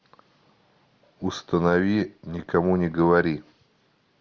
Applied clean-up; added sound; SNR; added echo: none; none; none; none.